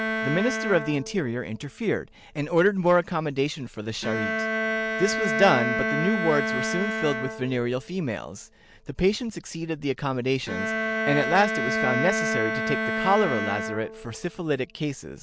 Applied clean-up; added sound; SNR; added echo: none; Bowed string instrument; 3 dB; none.